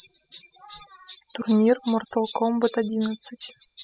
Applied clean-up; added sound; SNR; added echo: classical method spectral subtraction.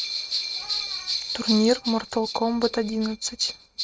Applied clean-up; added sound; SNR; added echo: neural mask model RNNoise.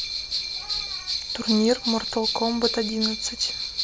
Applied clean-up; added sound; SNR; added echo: none; Bell; 2 dB; none.